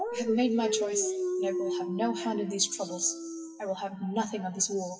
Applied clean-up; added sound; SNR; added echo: classical method WPE with log-MMSE.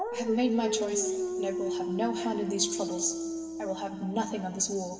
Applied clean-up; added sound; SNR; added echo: none; Dog; 2 dB; reverberation time 2.2 s.